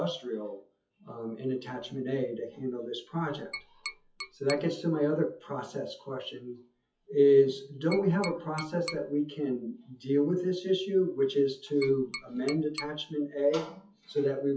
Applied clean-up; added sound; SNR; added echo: classical method WPE with log-MMSE.